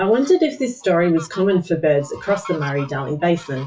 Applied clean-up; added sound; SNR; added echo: classical method WPE with log-MMSE.